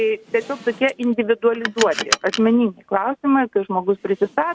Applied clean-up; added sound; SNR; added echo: none; Car; 11 dB; none.